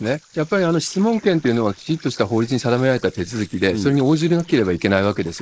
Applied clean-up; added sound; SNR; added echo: neural mask model Resemble Enhance denoiser.